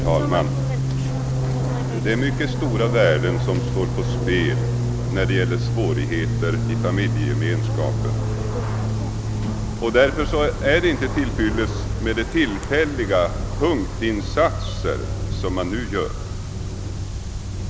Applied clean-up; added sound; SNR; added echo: none; Fixed-wing aircraft, airplane; -1 dB; none.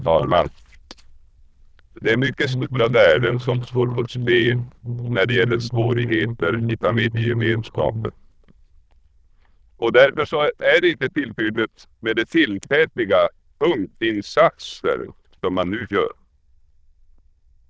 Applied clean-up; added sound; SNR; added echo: neural diffusion model UNIVERSE++.